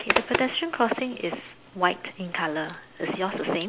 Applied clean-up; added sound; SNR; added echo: none; Zipper (clothing); 6 dB; none.